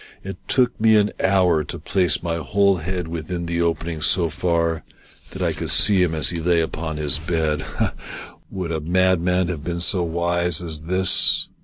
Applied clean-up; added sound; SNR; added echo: none; none; none; none.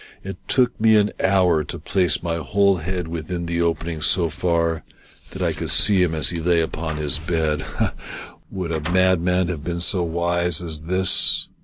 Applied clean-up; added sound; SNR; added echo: none; Slam; 18 dB; none.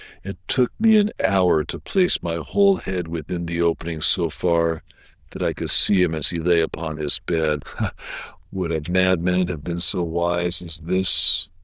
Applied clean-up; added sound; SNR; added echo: neural diffusion model UNIVERSE++.